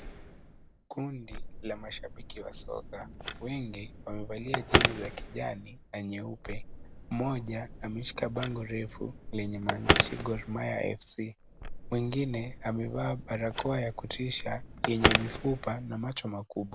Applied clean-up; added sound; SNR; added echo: none; Telephone; 0 dB; none.